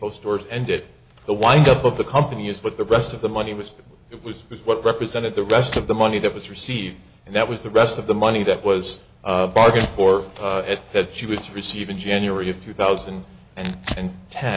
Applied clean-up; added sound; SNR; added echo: none; Tearing; 16 dB; none.